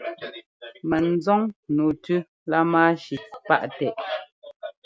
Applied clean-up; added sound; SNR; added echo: none; none; none; none.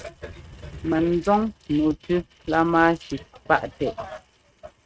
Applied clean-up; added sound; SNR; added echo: neural mask model RNNoise.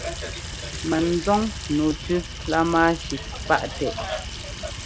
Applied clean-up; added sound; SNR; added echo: none; Wind / Boat, Water vehicle + Sink (filling or washing) / Water tap, faucet; 9 dB; none.